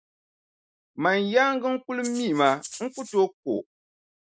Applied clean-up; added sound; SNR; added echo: neural mask model Resemble Enhance denoiser.